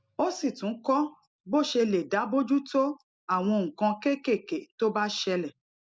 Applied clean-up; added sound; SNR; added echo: none; none; none; none.